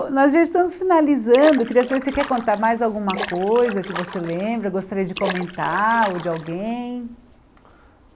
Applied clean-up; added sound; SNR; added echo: none; Splash, splatter; 12 dB; none.